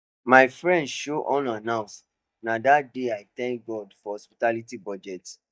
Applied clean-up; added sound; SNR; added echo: neural mask model DeepFilterNet 3.